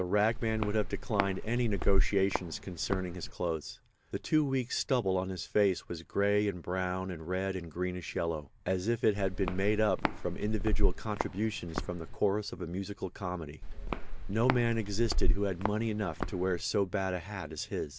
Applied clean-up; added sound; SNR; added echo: none; Walk, footsteps; -2 dB; none.